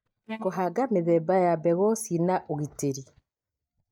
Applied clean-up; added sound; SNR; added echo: neural mask model DeepFilterNet 3.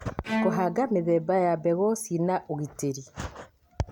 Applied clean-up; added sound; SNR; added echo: none; Bowed string instrument; 9 dB; none.